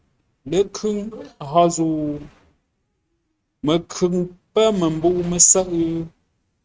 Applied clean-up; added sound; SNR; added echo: neural mask model RNNoise.